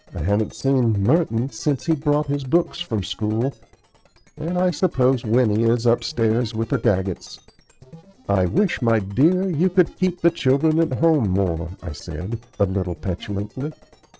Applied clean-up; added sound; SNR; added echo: neural separator model SepFormer DNS4.